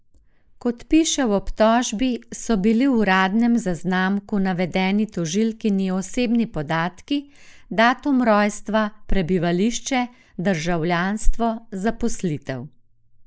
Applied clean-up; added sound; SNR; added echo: neural mask model Resemble Enhance denoiser.